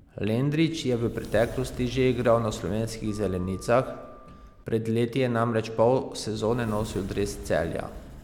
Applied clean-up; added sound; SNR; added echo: none; Sliding door; 16 dB; none.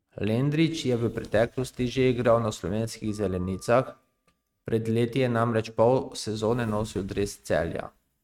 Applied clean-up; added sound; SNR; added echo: neural mask model RNNoise.